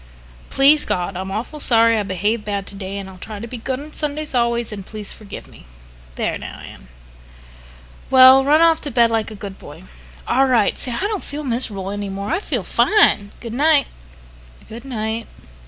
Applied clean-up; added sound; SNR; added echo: none; Marimba, xylophone; 18 dB; none.